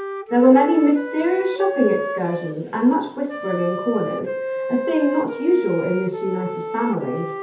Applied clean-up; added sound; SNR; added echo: none; Wind instrument, woodwind instrument; 8 dB; reverberation time 0.5 s.